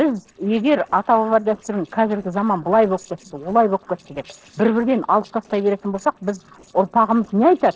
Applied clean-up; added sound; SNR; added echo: neural separator model SepFormer DNS4.